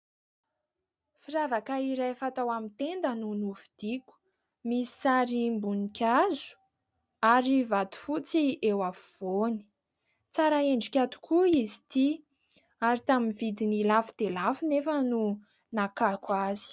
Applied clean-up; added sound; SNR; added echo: none; none; none; none.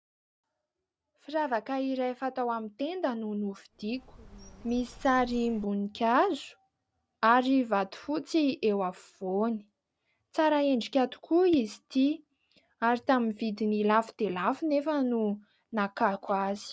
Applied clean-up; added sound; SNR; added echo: none; Bird; 19 dB; none.